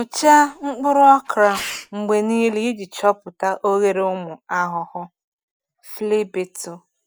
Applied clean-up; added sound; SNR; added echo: none; Sneeze; 16 dB; none.